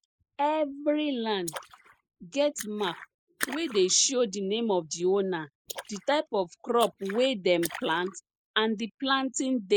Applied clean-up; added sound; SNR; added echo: neural mask model Resemble Enhance denoiser.